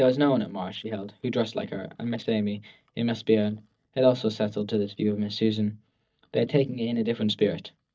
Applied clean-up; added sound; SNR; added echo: neural mask model DeepFilterNet 3.